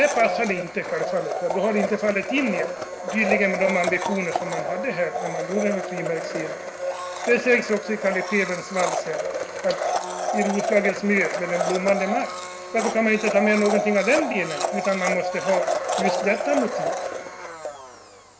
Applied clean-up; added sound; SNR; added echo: none; Domestic sounds, home sounds; 3 dB; reverberation time 1.5 s.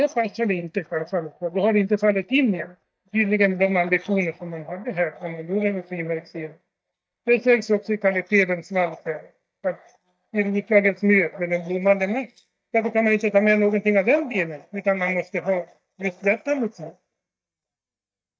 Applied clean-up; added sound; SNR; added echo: neural mask model DeepFilterNet 3.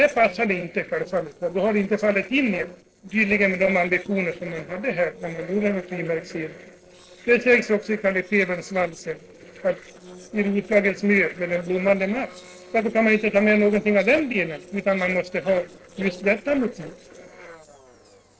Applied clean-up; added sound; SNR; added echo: neural separator model SepFormer DNS4.